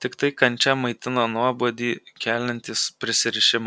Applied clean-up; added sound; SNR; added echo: none; none; none; none.